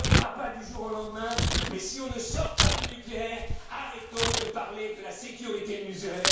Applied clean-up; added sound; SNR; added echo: none; Tearing; -4 dB; reverberation time 0.5 s.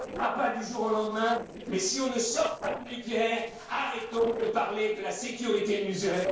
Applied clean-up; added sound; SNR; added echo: neural separator model SepFormer DNS4.